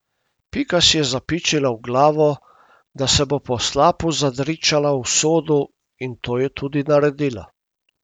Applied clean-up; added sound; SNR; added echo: none; none; none; none.